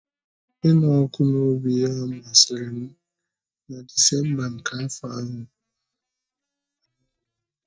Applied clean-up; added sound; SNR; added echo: neural mask model DeepFilterNet 3.